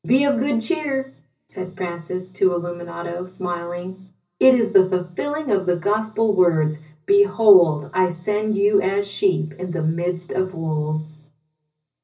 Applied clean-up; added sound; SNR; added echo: none; none; none; reverberation time 0.4 s.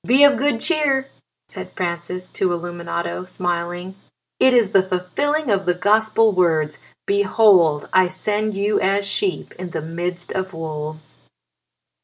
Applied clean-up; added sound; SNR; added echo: none; none; none; none.